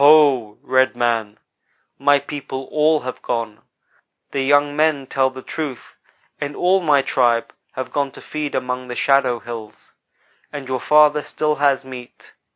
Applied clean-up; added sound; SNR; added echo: none; none; none; none.